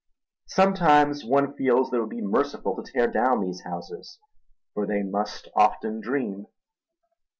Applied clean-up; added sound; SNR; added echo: none; none; none; none.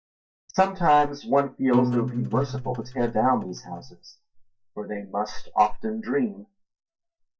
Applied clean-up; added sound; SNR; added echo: neural mask model DeepFilterNet 3.